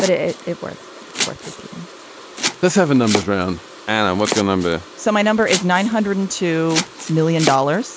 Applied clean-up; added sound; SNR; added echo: none; Domestic sounds, home sounds; 9 dB; none.